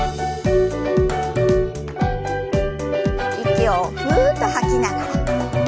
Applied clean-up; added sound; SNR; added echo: none; none; none; none.